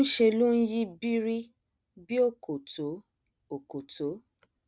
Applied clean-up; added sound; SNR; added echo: none; none; none; none.